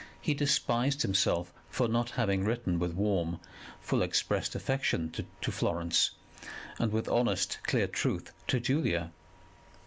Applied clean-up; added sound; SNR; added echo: none; none; none; none.